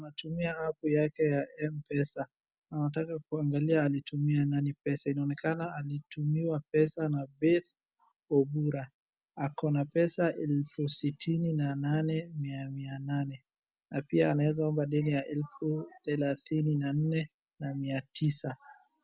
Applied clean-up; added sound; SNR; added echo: none; none; none; none.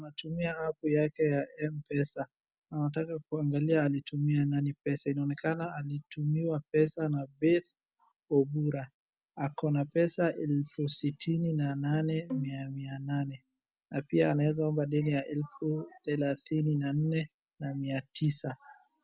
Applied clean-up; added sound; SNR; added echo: none; Bowed string instrument; 11 dB; none.